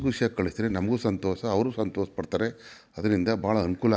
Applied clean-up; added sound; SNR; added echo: none; none; none; none.